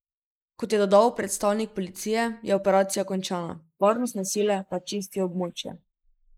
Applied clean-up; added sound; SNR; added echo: neural mask model Resemble Enhance denoiser.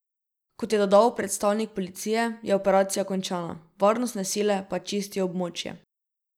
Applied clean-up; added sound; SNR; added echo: none; none; none; none.